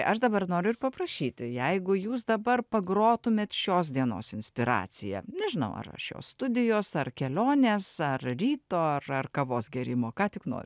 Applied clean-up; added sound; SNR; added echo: none; none; none; none.